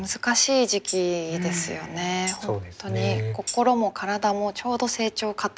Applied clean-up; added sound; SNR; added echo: none; Tambourine; 13 dB; none.